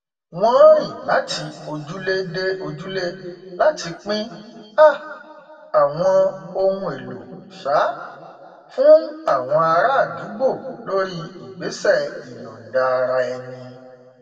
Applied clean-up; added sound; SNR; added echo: none; none; none; reverberation time 2.0 s.